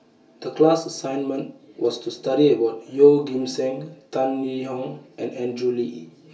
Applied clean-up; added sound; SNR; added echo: none; none; none; reverberation time 0.2 s.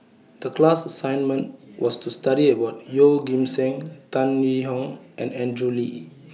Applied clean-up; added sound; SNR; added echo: none; none; none; none.